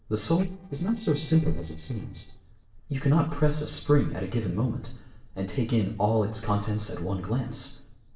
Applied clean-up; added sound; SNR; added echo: neural separator model SepFormer DNS4.